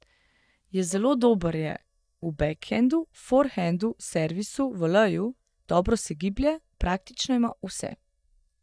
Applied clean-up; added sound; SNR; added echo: neural mask model DeepFilterNet 3.